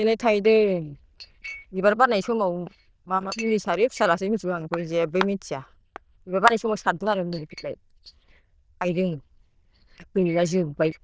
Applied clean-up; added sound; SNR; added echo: neural diffusion model UNIVERSE++.